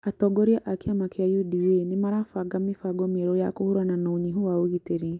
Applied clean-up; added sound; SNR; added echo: neural mask model DeepFilterNet 3.